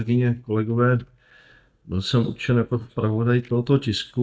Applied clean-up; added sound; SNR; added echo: neural mask model DeepFilterNet 3.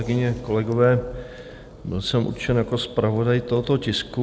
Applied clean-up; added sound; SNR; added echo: none; none; none; none.